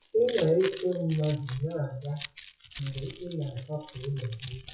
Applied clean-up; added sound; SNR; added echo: classical method WPE with log-MMSE.